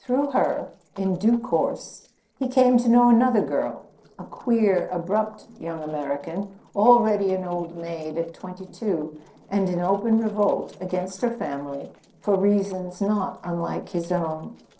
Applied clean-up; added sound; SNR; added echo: neural separator model SepFormer DNS4.